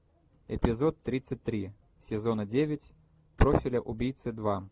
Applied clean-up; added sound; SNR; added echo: none; none; none; none.